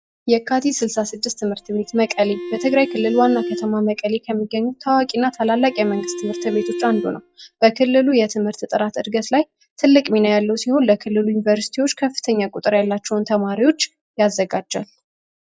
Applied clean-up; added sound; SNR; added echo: classical method log-MMSE.